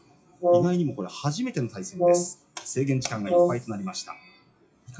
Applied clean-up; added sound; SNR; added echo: classical method WPE with log-MMSE.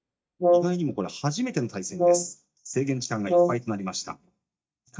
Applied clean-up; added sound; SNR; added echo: neural mask model DeepFilterNet 3.